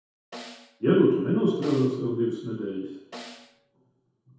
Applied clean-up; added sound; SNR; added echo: none; Snare drum; 20 dB; reverberation time 0.8 s.